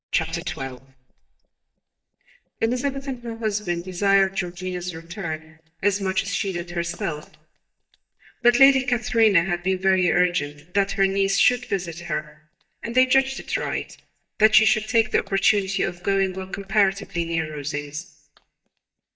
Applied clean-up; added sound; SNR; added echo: neural mask model DeepFilterNet 3.